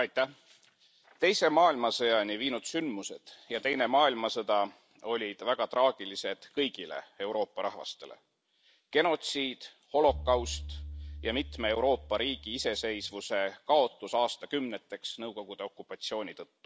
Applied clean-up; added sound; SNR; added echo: none; Bowed string instrument; 12 dB; none.